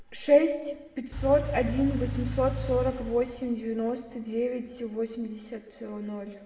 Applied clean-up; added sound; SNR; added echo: none; Engine / Car; 7 dB; reverberation time 1.0 s.